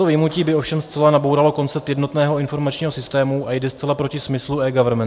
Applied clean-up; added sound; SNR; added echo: none; none; none; none.